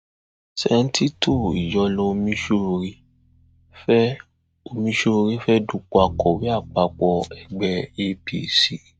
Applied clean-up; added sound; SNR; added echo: neural mask model DeepFilterNet 3.